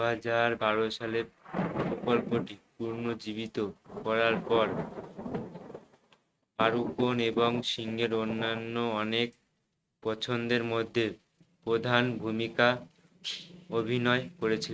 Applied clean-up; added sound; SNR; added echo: neural mask model RNNoise.